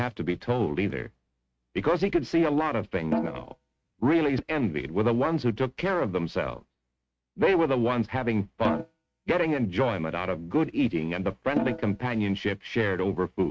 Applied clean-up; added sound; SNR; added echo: neural mask model RNNoise.